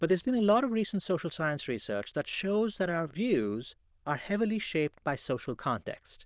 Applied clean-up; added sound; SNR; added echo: neural diffusion model UNIVERSE++.